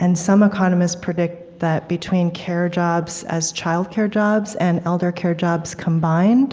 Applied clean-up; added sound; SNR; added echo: none; none; none; none.